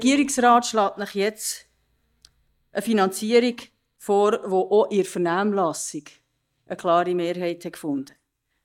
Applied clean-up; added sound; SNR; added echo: neural mask model DeepFilterNet 3.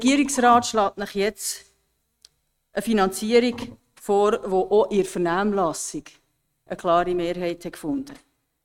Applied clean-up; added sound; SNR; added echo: neural mask model RNNoise.